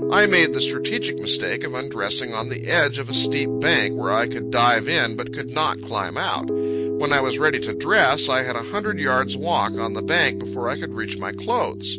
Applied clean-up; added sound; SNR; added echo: none; Piano; 4 dB; none.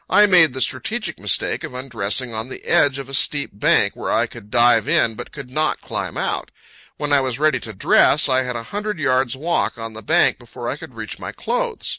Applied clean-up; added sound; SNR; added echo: none; none; none; none.